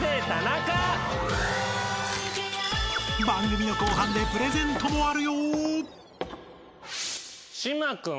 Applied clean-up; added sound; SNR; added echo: none; none; none; none.